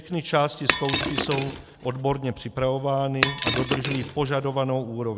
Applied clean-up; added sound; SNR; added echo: none; Shatter; 3 dB; none.